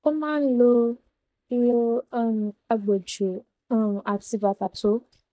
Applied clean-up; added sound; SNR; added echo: neural mask model DeepFilterNet 3.